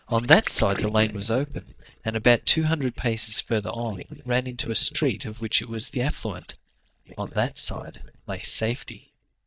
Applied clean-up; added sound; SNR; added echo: neural mask model DeepFilterNet 3.